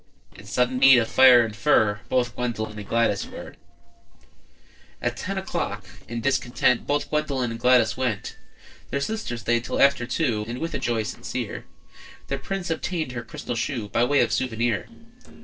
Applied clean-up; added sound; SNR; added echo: neural separator model SepFormer DNS4.